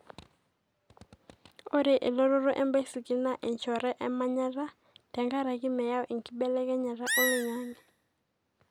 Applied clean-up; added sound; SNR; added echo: none; Animal; 3 dB; none.